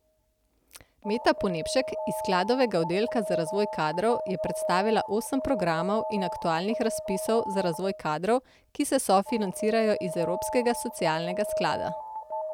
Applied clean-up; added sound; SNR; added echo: none; Alarm; 7 dB; none.